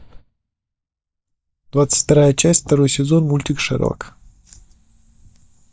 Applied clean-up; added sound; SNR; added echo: neural mask model DeepFilterNet 3.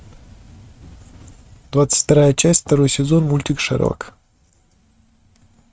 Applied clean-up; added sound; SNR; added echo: neural mask model RNNoise.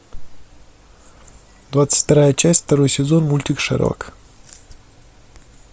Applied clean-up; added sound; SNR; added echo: none; none; none; none.